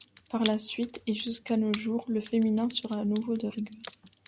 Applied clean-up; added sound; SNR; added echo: none; Computer keyboard; 8 dB; none.